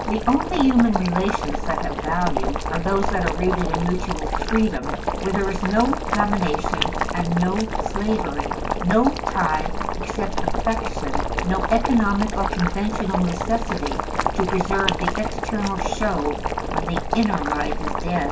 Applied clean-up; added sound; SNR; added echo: none; Boiling; 1 dB; reverberation time 0.2 s.